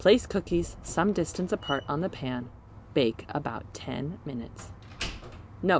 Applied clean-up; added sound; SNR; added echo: none; Slam; 13 dB; none.